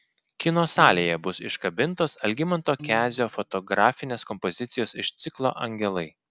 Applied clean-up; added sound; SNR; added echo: none; Piano; 17 dB; none.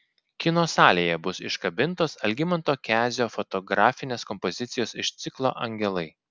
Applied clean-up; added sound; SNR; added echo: none; none; none; none.